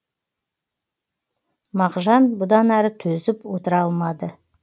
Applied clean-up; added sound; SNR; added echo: none; none; none; none.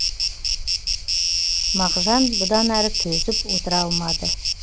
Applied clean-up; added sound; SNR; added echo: none; Insect; -3 dB; none.